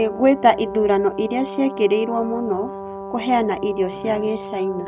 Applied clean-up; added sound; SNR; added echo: none; Brass instrument; 11 dB; none.